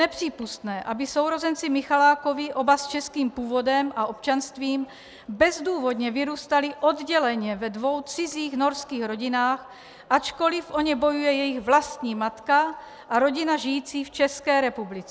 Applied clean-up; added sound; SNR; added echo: none; none; none; none.